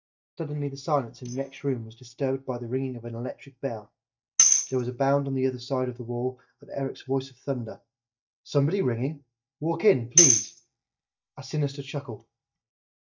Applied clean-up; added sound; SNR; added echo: neural mask model DeepFilterNet 3.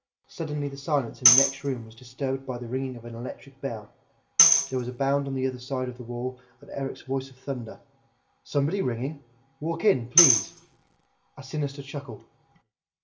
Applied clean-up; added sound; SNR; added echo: none; Tambourine; -5 dB; reverberation time 0.5 s.